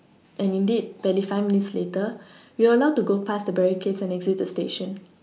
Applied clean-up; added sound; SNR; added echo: none; none; none; none.